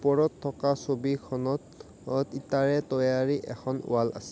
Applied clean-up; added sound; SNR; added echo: none; none; none; none.